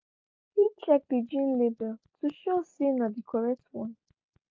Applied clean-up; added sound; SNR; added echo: none; none; none; none.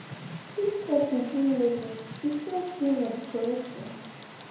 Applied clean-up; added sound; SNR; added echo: none; Tick; 14 dB; reverberation time 1.0 s.